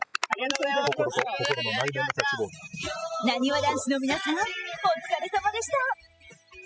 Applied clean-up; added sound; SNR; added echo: classical method spectral subtraction.